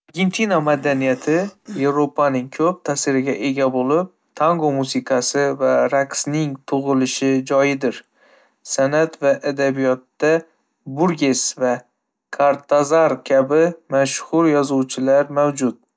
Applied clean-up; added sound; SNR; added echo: none; Breathing; 19 dB; none.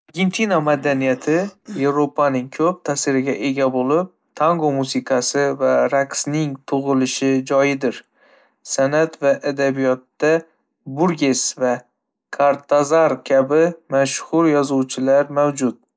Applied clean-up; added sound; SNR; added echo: neural mask model Resemble Enhance denoiser.